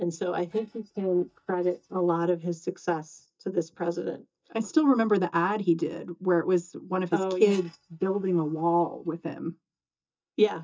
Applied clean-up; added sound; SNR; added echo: neural mask model DeepFilterNet 3.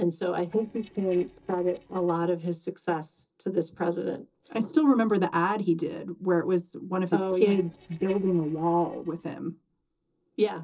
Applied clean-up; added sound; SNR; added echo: neural separator model SepFormer DNS4.